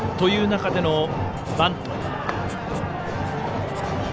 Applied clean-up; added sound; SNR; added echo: none; Writing; 17 dB; none.